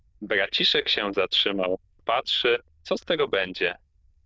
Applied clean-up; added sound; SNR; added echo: neural diffusion model UNIVERSE++.